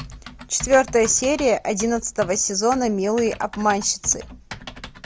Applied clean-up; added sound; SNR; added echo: none; Typing; 16 dB; none.